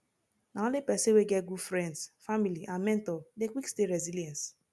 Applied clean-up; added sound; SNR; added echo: none; none; none; none.